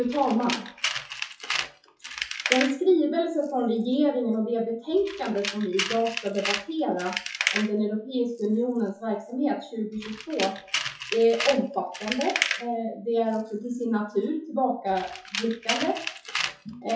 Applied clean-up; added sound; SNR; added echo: classical method WPE with log-MMSE.